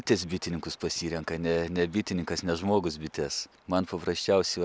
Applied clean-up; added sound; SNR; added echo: none; none; none; none.